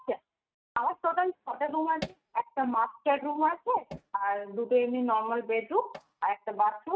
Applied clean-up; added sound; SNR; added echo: neural mask model RNNoise.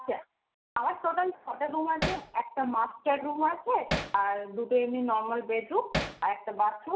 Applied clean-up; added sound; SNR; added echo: none; Hammer; 4 dB; none.